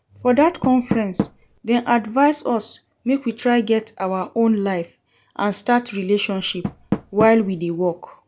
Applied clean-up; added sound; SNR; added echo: none; Door; 12 dB; none.